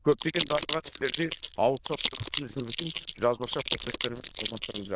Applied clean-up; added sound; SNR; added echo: neural diffusion model UNIVERSE++.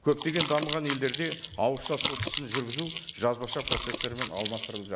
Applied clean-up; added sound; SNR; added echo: none; Crumpling, crinkling; -1 dB; none.